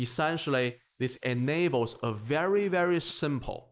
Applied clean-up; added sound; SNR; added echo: neural mask model Resemble Enhance denoiser.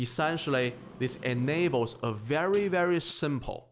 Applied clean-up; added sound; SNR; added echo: none; Sliding door; 18 dB; none.